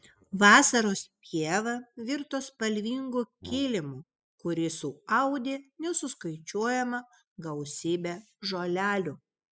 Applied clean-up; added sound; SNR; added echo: classical method spectral subtraction.